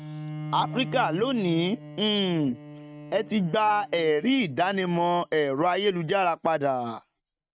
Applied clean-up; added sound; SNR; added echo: neural mask model RNNoise.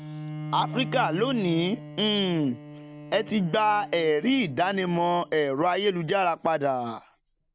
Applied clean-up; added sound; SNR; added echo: none; Bowed string instrument; 14 dB; none.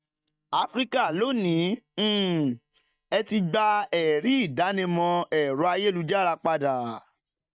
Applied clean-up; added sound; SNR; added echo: neural mask model DeepFilterNet 3.